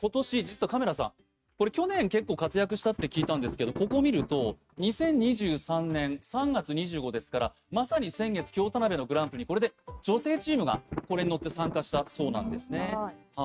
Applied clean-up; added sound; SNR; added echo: neural mask model RNNoise.